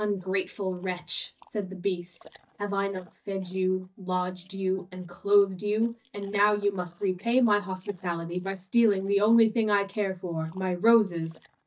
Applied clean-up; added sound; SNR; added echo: neural mask model DeepFilterNet 3.